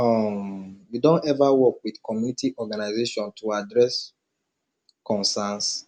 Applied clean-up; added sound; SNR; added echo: none; none; none; none.